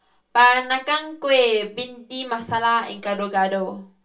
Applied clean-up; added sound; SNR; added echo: none; none; none; reverberation time 0.2 s.